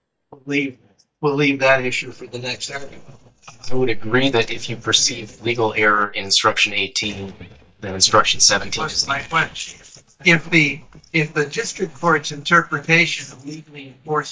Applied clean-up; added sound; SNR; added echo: neural mask model DeepFilterNet 3.